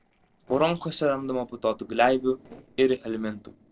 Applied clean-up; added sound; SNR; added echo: neural separator model SepFormer DNS4.